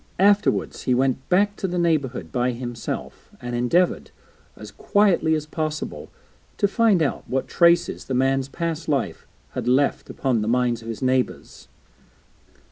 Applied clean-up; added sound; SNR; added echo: none; none; none; none.